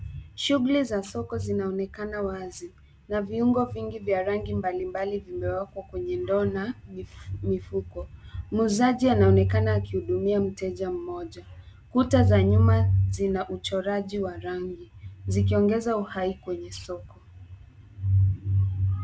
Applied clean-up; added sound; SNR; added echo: none; none; none; none.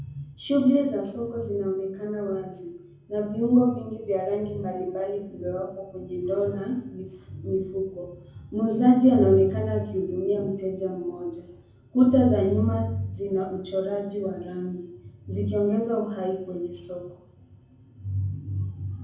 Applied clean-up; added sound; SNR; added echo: none; none; none; reverberation time 0.7 s.